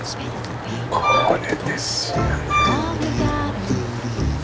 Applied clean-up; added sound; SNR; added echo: none; Wind instrument, woodwind instrument; 1 dB; none.